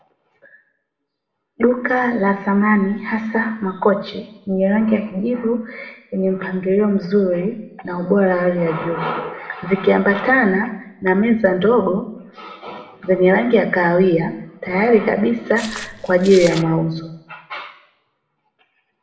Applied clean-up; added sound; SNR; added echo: none; Walk, footsteps; 13 dB; reverberation time 0.7 s.